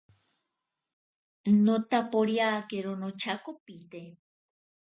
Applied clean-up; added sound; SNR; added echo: none; none; none; none.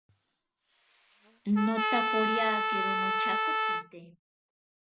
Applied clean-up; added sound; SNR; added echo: none; Trumpet; -4 dB; none.